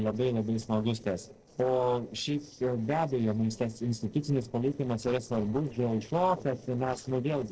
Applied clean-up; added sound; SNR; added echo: neural separator model SepFormer DNS4.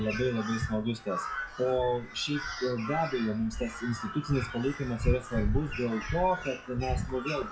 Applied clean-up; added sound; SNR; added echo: classical method WPE with log-MMSE.